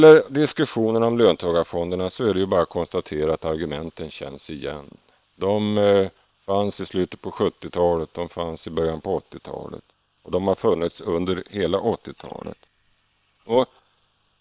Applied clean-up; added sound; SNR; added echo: neural separator model SepFormer WHAM!.